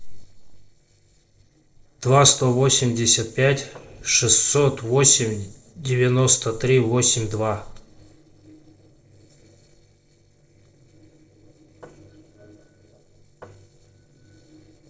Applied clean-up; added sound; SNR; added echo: neural separator model SepFormer DNS4.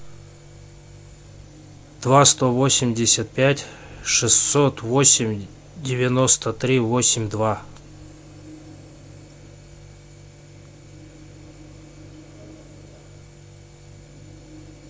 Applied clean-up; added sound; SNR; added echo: none; none; none; none.